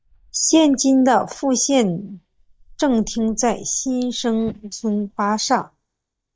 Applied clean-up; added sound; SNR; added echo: neural mask model DeepFilterNet 3.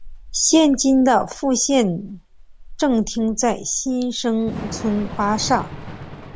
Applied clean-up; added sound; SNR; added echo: none; Thunder / Rain; 14 dB; none.